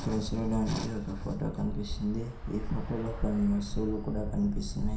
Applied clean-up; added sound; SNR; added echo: none; Traffic noise, roadway noise / Bus; 3 dB; reverberation time 0.7 s.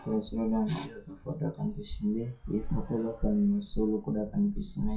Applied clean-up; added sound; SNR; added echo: classical method WPE with log-MMSE.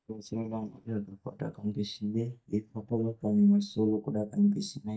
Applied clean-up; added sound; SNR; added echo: neural mask model DeepFilterNet 3.